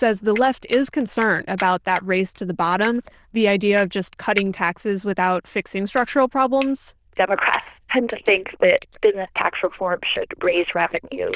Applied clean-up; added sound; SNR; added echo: neural diffusion model UNIVERSE++.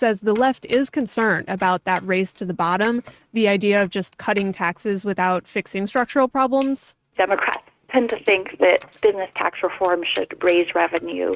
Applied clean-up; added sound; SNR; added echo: neural mask model RNNoise.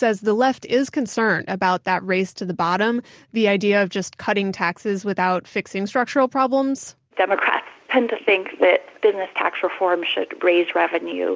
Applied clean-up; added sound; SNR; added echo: none; none; none; none.